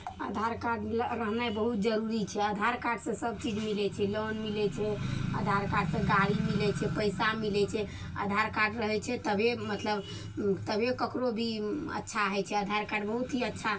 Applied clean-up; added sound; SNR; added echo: none; none; none; reverberation time 0.1 s.